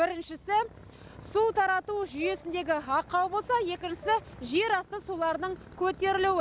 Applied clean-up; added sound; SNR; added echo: none; Brass instrument; 18 dB; none.